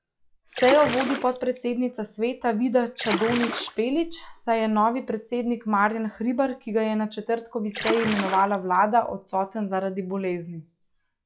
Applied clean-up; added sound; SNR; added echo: classical method log-MMSE.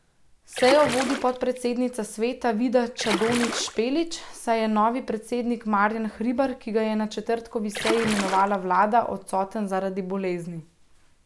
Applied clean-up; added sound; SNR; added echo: none; Splash, splatter; 6 dB; none.